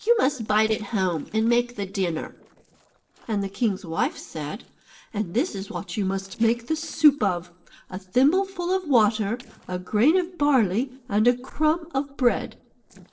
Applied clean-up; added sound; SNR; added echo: neural separator model SepFormer DNS4.